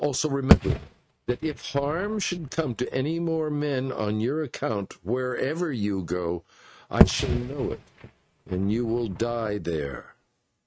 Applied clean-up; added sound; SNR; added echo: neural mask model RNNoise.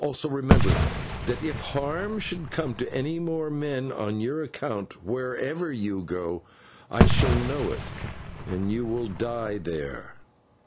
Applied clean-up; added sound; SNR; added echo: none; Fireworks; -3 dB; none.